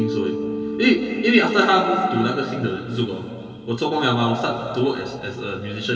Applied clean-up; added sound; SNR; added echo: none; Mallet percussion; 10 dB; reverberation time 2.7 s.